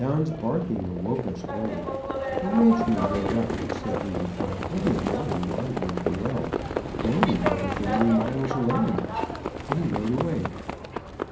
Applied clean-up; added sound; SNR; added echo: none; Livestock, farm animals, working animals; 3 dB; reverberation time 0.6 s.